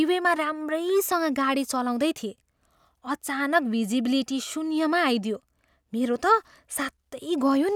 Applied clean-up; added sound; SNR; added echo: none; none; none; none.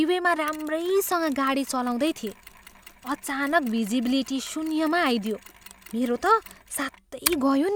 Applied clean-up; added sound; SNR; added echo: none; Mechanisms; 15 dB; none.